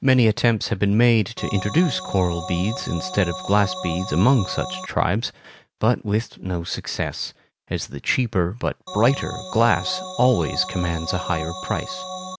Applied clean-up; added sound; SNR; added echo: none; Organ; 10 dB; none.